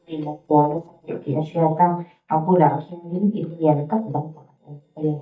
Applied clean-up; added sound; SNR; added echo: neural mask model DeepFilterNet 3.